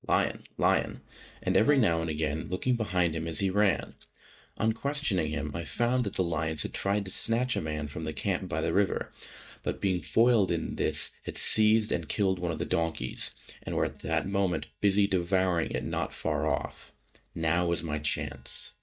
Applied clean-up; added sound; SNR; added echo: neural mask model DeepFilterNet 3.